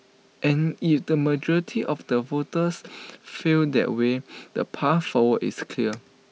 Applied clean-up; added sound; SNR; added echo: none; none; none; none.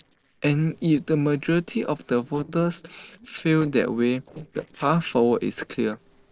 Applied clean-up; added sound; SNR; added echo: neural separator model SepFormer DNS4.